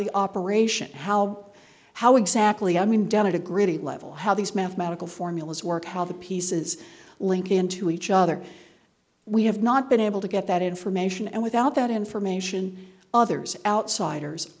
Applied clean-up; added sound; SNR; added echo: none; none; none; none.